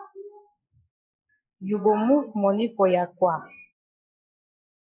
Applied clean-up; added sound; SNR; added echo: neural mask model Resemble Enhance denoiser.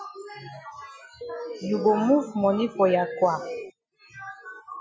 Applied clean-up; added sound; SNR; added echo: none; Bird; 9 dB; none.